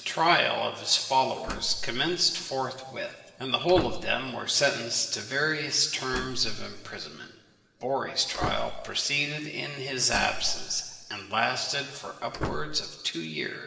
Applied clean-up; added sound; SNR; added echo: none; Slam; 8 dB; reverberation time 2.0 s.